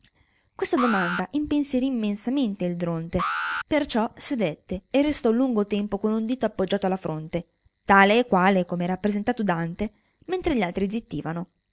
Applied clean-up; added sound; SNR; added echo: none; Alarm; 8 dB; none.